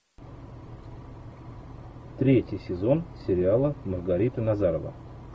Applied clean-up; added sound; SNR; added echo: none; none; none; none.